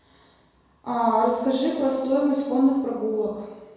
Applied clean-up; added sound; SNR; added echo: none; none; none; reverberation time 1.2 s.